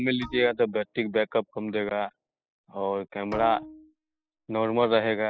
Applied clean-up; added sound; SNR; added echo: classical method spectral subtraction.